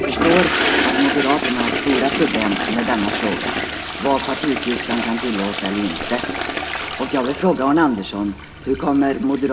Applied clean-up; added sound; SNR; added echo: none; Toilet flush; 2 dB; reverberation time 0.3 s.